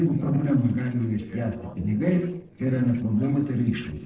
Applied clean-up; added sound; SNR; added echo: neural separator model SepFormer DNS4.